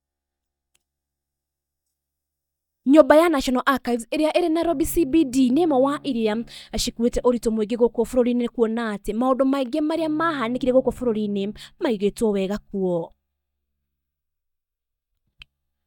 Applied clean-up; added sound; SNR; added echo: neural mask model DeepFilterNet 3.